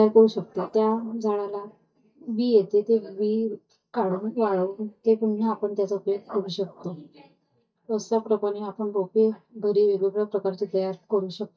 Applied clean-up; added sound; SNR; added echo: neural mask model DeepFilterNet 3.